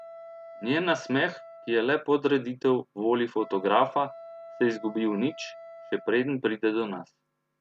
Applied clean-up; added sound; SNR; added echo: none; Wind instrument, woodwind instrument; 19 dB; none.